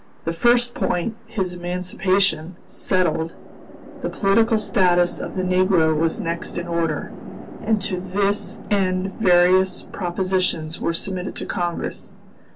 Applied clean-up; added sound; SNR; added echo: none; Chatter / Traffic noise, roadway noise / Train; 16 dB; reverberation time 0.2 s.